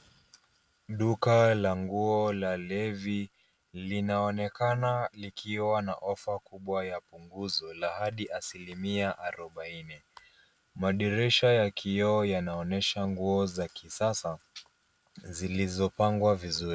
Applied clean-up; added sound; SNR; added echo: none; none; none; none.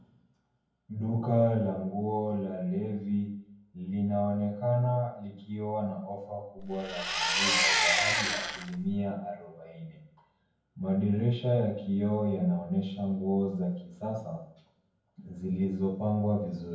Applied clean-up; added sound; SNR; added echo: none; Engine; -3 dB; reverberation time 0.9 s.